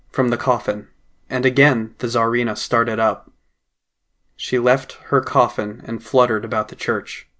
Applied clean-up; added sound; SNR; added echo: none; none; none; none.